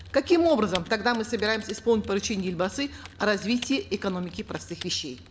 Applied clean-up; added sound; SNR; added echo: none; Typing; 19 dB; none.